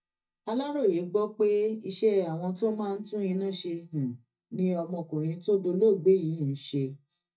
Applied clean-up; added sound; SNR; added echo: neural mask model DeepFilterNet 3.